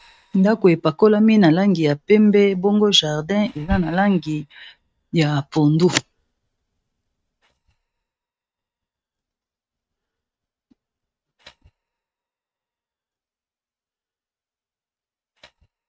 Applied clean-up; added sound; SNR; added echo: neural mask model RNNoise.